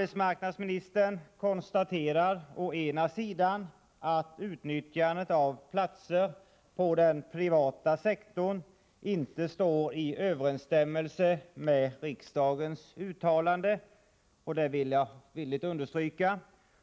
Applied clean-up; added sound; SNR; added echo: none; none; none; none.